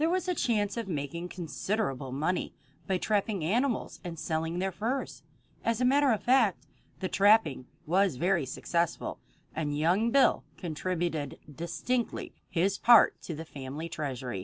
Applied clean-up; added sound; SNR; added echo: none; none; none; none.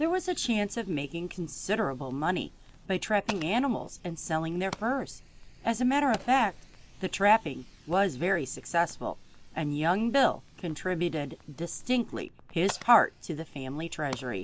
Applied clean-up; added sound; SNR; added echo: none; Fire + Crackle; 17 dB; none.